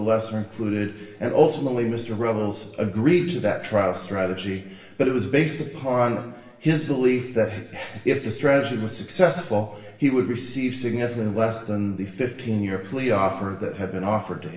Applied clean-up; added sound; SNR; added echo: none; none; none; reverberation time 1.0 s.